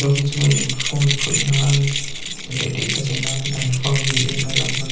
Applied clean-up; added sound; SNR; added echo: none; Keys jangling; 2 dB; reverberation time 0.6 s.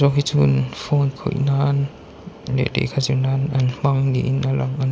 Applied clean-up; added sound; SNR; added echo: none; none; none; none.